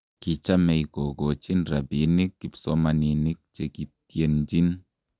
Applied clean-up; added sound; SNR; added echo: none; none; none; none.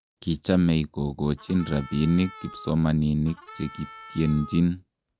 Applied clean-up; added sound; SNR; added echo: none; Harmonica; 19 dB; none.